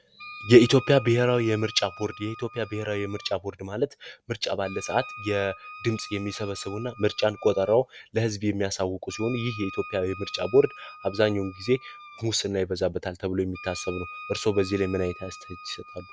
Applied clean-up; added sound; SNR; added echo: none; Wind instrument, woodwind instrument; 17 dB; none.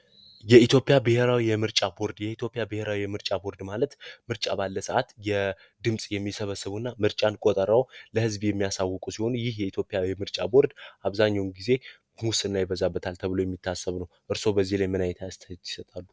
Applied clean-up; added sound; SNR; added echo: none; none; none; none.